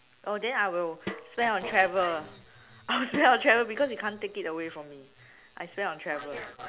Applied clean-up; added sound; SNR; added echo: none; Snare drum; 15 dB; none.